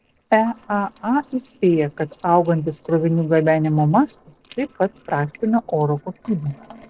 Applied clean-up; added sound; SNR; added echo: neural separator model SepFormer DNS4.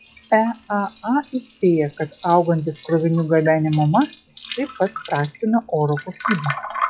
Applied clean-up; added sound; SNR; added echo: classical method log-MMSE.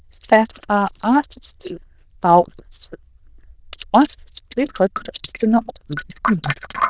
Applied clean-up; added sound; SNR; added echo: neural diffusion model UNIVERSE++.